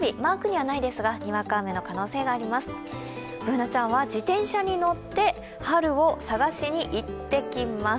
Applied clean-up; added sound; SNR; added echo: none; Wind instrument, woodwind instrument; 19 dB; none.